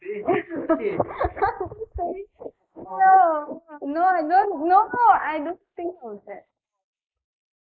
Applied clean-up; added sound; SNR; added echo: neural mask model Resemble Enhance denoiser.